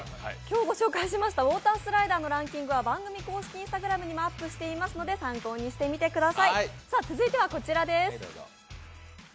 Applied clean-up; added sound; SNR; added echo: none; none; none; none.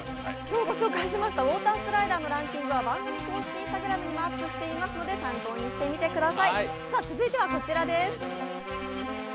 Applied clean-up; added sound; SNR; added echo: none; Bowed string instrument + Wind instrument, woodwind instrument; 5 dB; none.